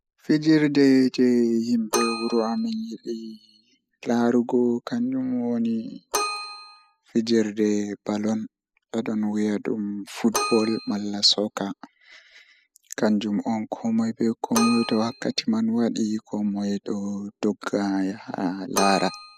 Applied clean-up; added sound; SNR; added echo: classical method spectral subtraction.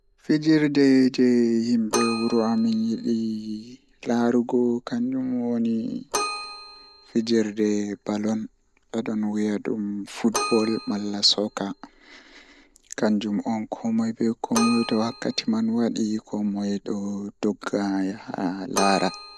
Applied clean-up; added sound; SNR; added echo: none; Keyboard (musical); 13 dB; none.